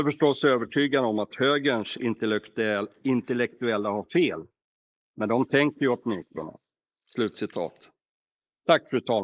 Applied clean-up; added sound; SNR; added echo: neural mask model Resemble Enhance denoiser.